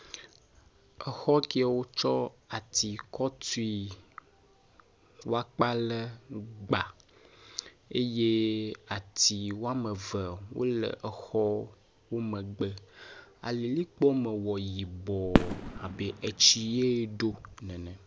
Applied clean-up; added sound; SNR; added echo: none; Fireworks; 1 dB; none.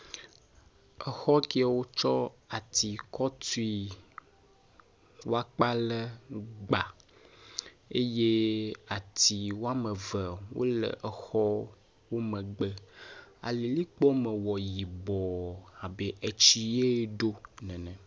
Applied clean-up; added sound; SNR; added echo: none; none; none; none.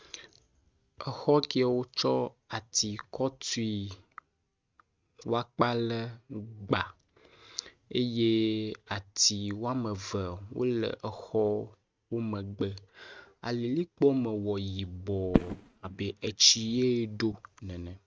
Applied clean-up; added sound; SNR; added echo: neural mask model RNNoise.